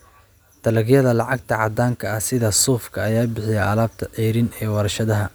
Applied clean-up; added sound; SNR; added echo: none; none; none; none.